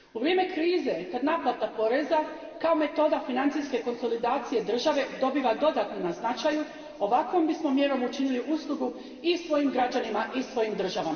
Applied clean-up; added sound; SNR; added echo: none; none; none; reverberation time 2.8 s.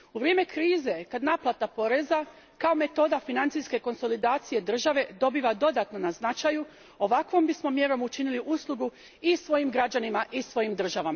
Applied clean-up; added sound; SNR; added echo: none; none; none; none.